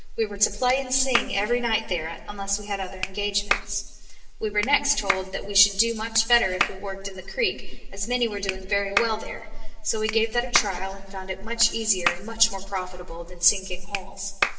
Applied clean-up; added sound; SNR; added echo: none; Clapping; 9 dB; reverberation time 1.3 s.